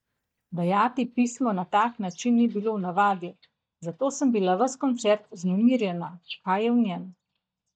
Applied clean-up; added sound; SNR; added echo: neural mask model DeepFilterNet 3.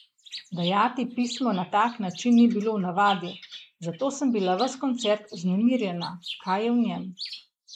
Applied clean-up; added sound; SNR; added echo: neural mask model Resemble Enhance denoiser.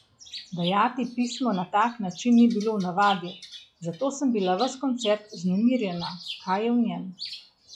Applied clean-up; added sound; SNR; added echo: classical method log-MMSE.